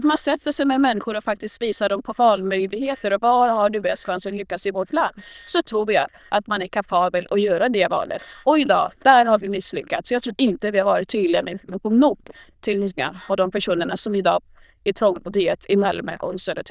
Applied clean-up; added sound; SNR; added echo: neural diffusion model UNIVERSE++.